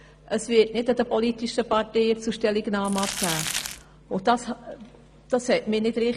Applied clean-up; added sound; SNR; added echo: none; Crumpling, crinkling; 5 dB; none.